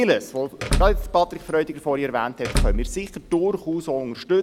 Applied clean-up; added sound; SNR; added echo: none; Door / Car; 2 dB; none.